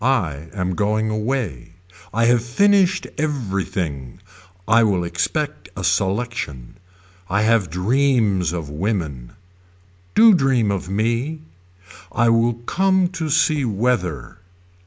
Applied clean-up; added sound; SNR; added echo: none; none; none; none.